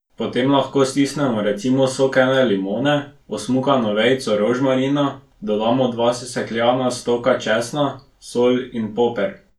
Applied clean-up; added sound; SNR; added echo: none; none; none; reverberation time 0.2 s.